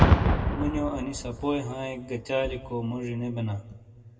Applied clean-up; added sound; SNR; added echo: none; Boom; -3 dB; reverberation time 1.4 s.